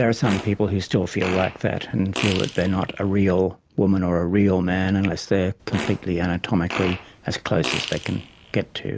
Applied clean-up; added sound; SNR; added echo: none; Fart; 11 dB; none.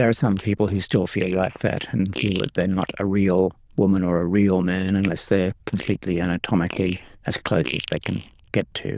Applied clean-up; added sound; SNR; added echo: neural diffusion model UNIVERSE++.